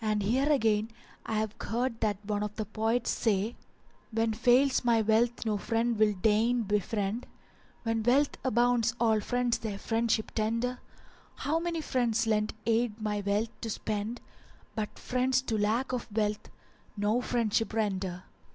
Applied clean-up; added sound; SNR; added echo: none; none; none; none.